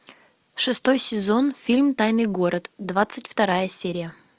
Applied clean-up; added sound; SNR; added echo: none; none; none; none.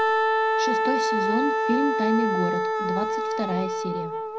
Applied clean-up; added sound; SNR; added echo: none; Wind instrument, woodwind instrument; -5 dB; reverberation time 0.3 s.